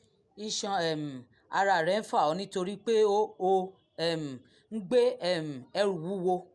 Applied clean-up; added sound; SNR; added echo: none; none; none; none.